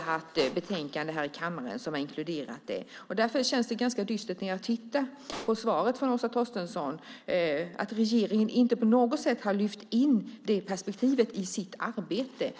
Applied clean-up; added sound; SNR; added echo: none; Explosion; 18 dB; none.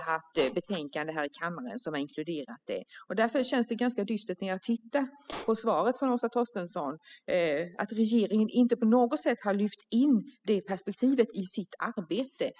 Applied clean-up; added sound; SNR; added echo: classical method spectral subtraction.